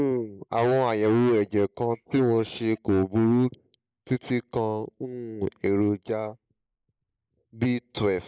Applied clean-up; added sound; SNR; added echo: neural mask model Resemble Enhance denoiser.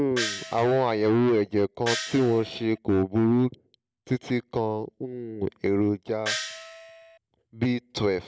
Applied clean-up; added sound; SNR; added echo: none; Gong; 8 dB; none.